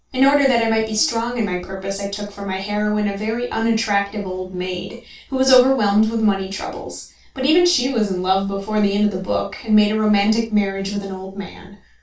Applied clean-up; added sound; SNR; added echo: none; none; none; reverberation time 0.2 s.